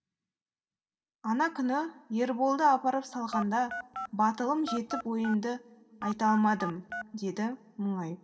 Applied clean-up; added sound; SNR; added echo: none; Telephone; 10 dB; reverberation time 1.7 s.